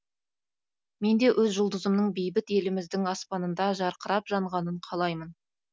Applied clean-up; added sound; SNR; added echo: none; none; none; none.